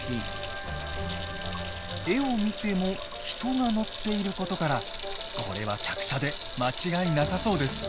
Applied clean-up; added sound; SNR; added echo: none; Sink (filling or washing) / Water tap, faucet; 3 dB; none.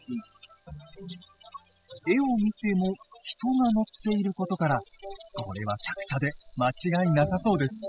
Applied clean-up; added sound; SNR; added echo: classical method spectral subtraction.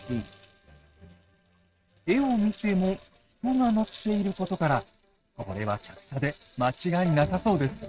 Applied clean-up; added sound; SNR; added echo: neural mask model RNNoise.